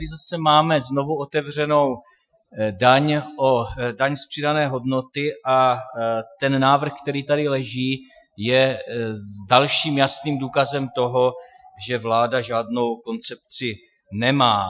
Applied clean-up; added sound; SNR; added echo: classical method Wiener filter.